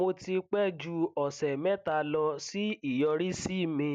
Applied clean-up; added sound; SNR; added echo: none; none; none; none.